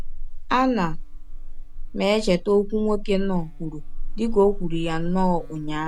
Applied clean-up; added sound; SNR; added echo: none; Buzz; 3 dB; none.